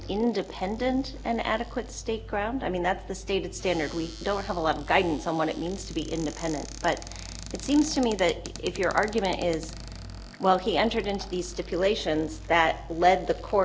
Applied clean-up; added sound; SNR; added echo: none; Cupboard open or close + Growling; 13 dB; none.